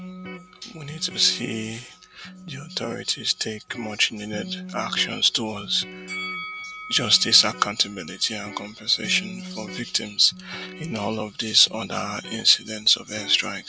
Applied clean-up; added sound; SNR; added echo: none; Bell + Electric guitar; 14 dB; none.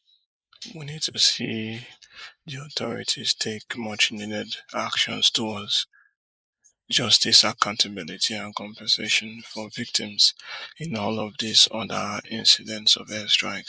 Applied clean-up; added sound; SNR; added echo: neural mask model Resemble Enhance denoiser.